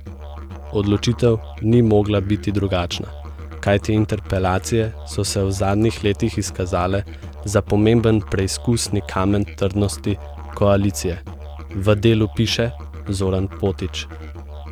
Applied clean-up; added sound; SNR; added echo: none; Musical instrument; 13 dB; none.